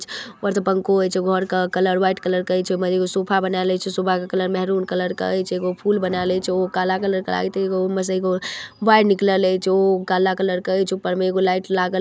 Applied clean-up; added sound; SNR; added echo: none; none; none; none.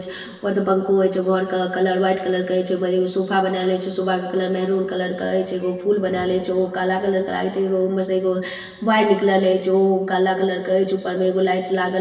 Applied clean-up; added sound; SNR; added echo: none; none; none; reverberation time 1.4 s.